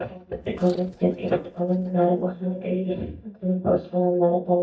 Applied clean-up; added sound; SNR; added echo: neural mask model DeepFilterNet 3.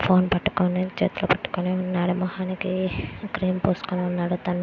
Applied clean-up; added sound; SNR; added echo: none; none; none; none.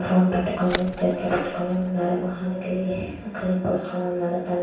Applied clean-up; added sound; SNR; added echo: none; Bird; 13 dB; reverberation time 0.7 s.